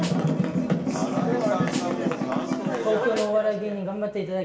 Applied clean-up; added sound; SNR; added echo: none; Snare drum; 18 dB; reverberation time 0.6 s.